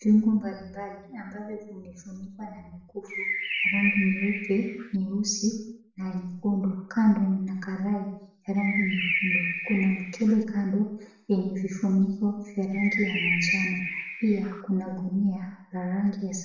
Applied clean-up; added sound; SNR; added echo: none; Bird; 2 dB; reverberation time 0.7 s.